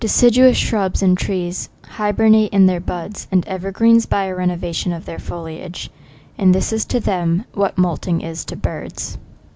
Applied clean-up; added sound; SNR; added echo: none; none; none; none.